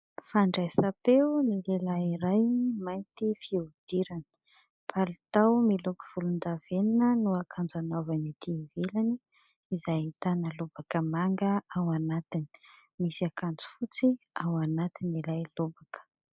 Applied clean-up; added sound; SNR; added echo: neural mask model Resemble Enhance denoiser.